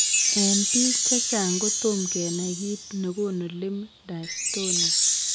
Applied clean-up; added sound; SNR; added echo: none; Chime; -3 dB; none.